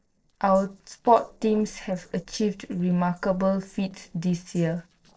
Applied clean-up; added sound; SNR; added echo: neural separator model SepFormer DNS4.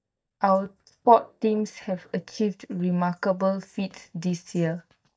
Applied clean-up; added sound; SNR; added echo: neural mask model DeepFilterNet 3.